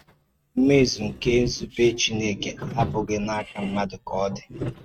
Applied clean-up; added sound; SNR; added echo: neural mask model RNNoise.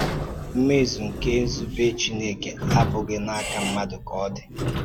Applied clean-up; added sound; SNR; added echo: none; Squeak / Sliding door; 3 dB; none.